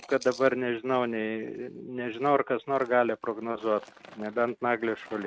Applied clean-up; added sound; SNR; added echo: neural mask model RNNoise.